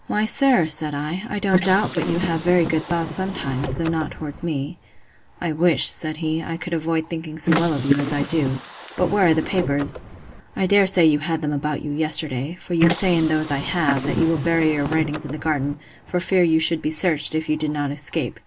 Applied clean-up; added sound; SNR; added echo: neural mask model Resemble Enhance denoiser.